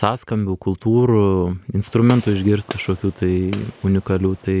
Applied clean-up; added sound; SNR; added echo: none; Gunshot, gunfire; 18 dB; none.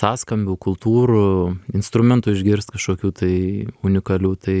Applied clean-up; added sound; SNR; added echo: none; none; none; none.